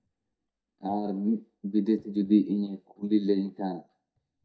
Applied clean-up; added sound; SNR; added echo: neural mask model DeepFilterNet 3.